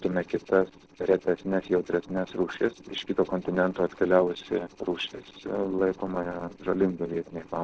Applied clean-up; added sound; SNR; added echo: neural separator model SepFormer DNS4.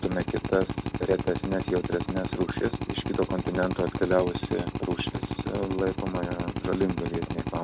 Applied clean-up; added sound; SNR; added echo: none; Drill; 2 dB; none.